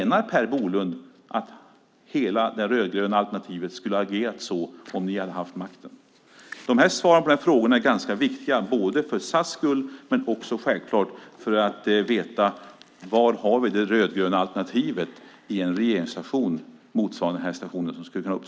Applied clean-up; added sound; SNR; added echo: none; none; none; none.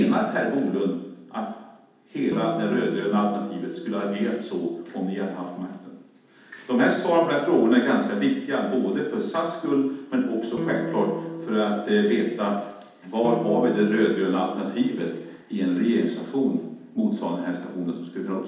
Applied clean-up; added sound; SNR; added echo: none; Electric guitar; 10 dB; reverberation time 0.8 s.